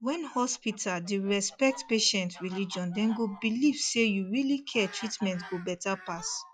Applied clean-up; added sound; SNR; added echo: classical method log-MMSE.